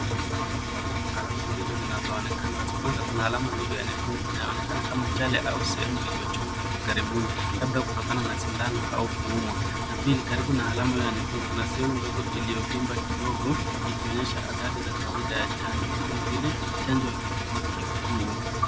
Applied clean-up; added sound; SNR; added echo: none; Engine; -3 dB; none.